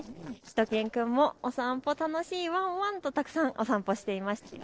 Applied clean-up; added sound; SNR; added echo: neural separator model SepFormer DNS4.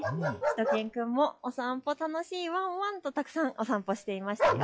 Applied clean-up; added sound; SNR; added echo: classical method log-MMSE.